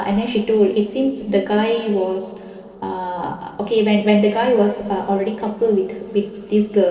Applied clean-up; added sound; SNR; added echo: neural separator model SepFormer DNS4.